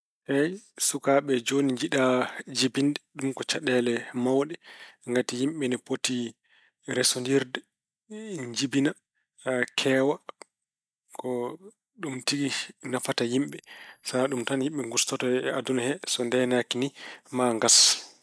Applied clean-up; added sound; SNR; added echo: neural mask model DeepFilterNet 3.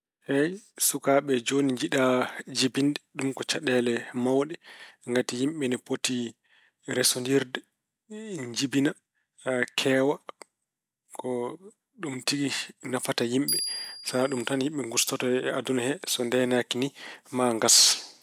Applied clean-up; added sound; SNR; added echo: none; Bell; 7 dB; none.